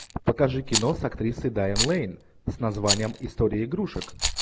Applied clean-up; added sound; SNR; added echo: none; Rattle; 5 dB; none.